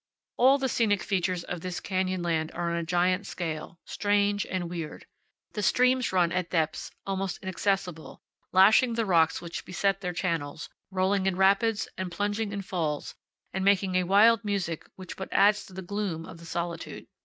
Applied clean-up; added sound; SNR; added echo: none; none; none; none.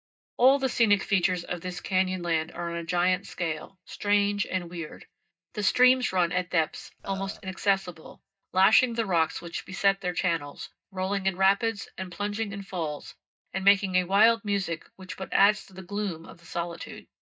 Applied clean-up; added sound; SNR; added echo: neural mask model DeepFilterNet 3.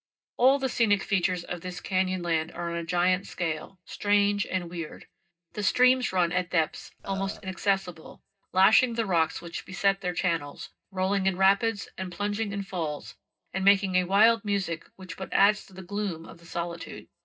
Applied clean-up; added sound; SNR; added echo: neural separator model SepFormer DNS4.